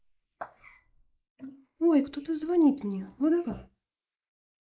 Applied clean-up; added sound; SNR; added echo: neural mask model Resemble Enhance denoiser.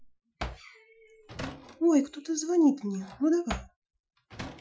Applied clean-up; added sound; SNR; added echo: classical method Wiener filter.